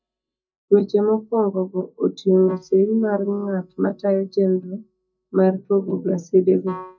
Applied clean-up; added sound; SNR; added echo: neural mask model DeepFilterNet 3.